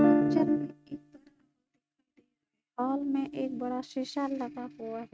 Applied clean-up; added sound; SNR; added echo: neural mask model RNNoise.